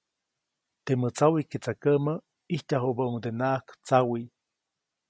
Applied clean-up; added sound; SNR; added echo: none; none; none; none.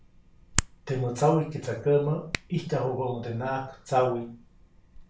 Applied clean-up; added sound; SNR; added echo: none; Hands; 11 dB; reverberation time 0.4 s.